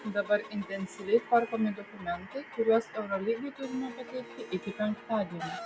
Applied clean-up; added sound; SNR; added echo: none; Chicken, rooster + Harp; 16 dB; none.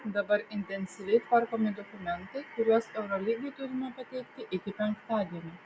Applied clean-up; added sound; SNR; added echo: none; none; none; none.